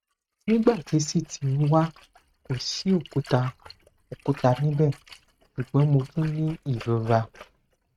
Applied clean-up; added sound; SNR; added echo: neural mask model RNNoise.